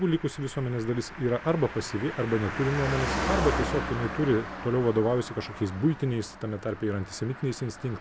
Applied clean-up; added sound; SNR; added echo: none; Car passing by; 7 dB; none.